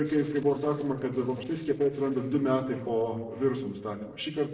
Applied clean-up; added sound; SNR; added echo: neural separator model SepFormer DNS4.